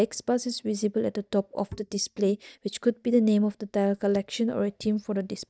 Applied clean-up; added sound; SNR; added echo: neural mask model DeepFilterNet 3.